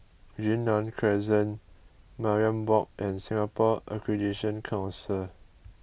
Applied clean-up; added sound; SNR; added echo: none; none; none; none.